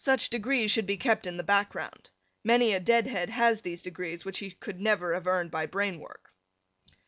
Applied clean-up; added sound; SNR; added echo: none; none; none; none.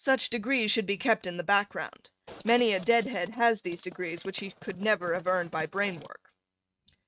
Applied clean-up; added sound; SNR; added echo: neural mask model RNNoise.